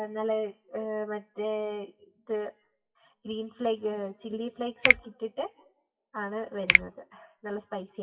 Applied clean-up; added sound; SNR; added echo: classical method WPE with log-MMSE.